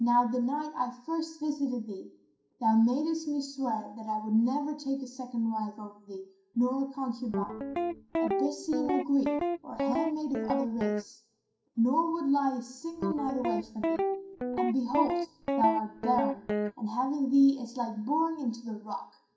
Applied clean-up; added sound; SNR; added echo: none; Guitar; 1 dB; reverberation time 0.5 s.